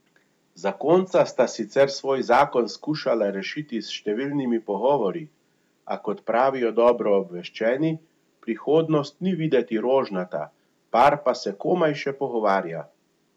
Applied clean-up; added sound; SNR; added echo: none; none; none; none.